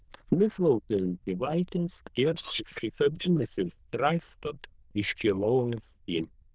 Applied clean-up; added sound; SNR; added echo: neural diffusion model UNIVERSE++.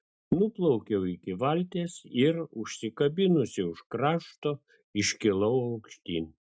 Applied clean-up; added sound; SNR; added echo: none; none; none; none.